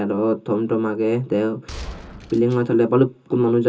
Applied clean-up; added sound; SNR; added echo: none; Gunshot, gunfire; 17 dB; reverberation time 0.2 s.